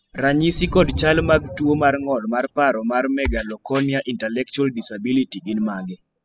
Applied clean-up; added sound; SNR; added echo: classical method spectral subtraction.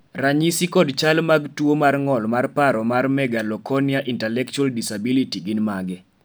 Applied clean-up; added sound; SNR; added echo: none; none; none; none.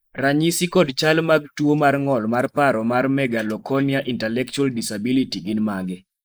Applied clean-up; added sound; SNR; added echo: neural mask model Resemble Enhance denoiser.